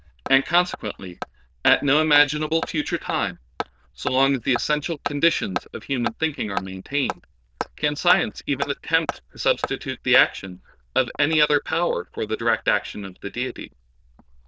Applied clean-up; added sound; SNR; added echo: neural diffusion model UNIVERSE++.